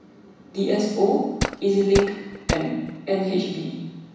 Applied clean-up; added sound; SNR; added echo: none; Tools; 4 dB; reverberation time 1.1 s.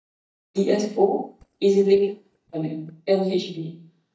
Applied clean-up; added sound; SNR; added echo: neural mask model DeepFilterNet 3.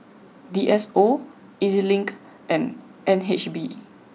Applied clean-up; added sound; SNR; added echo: none; none; none; none.